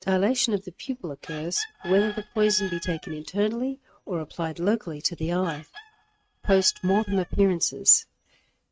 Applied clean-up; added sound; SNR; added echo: neural mask model RNNoise.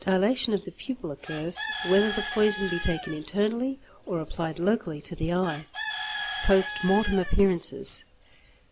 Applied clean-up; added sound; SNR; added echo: none; Bird / Chicken, rooster; 11 dB; none.